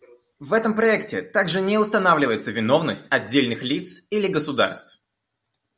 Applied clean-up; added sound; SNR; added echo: none; none; none; none.